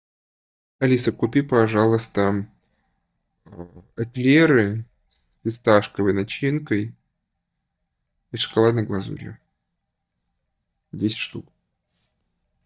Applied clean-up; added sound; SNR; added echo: neural mask model DeepFilterNet 3.